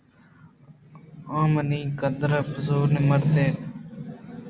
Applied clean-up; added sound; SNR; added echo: none; none; none; none.